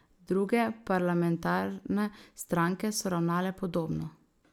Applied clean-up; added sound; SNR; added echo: none; none; none; none.